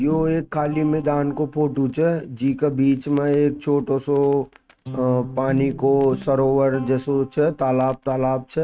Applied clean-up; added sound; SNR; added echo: neural mask model RNNoise.